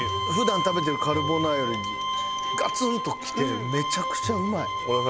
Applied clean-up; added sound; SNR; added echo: none; Bowed string instrument; 1 dB; none.